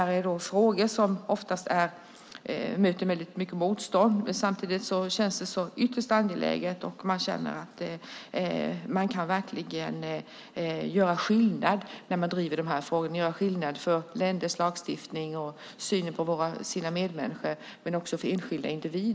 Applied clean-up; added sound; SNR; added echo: none; none; none; none.